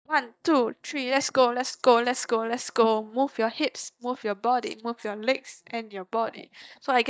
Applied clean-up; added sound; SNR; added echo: neural mask model DeepFilterNet 3.